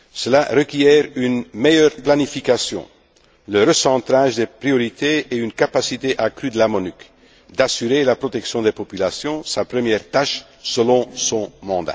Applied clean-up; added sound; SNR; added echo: none; none; none; none.